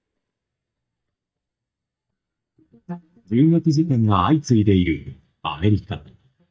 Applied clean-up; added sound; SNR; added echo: neural mask model DeepFilterNet 3.